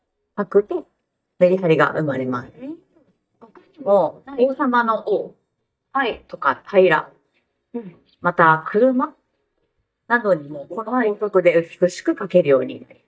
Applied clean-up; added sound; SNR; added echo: neural mask model DeepFilterNet 3.